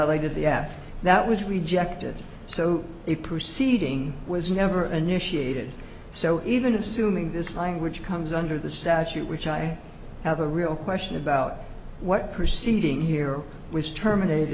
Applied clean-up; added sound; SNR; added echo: none; none; none; none.